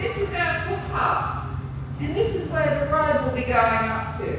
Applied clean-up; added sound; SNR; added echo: none; none; none; reverberation time 1.1 s.